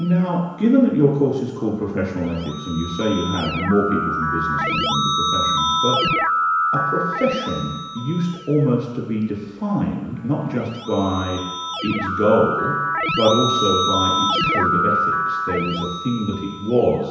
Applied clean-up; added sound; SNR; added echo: none; Keyboard (musical); 2 dB; reverberation time 1.0 s.